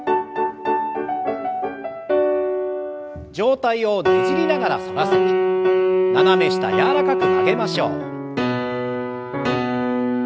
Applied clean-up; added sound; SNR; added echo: none; none; none; none.